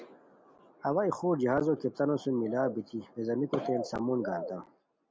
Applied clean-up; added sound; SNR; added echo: none; none; none; none.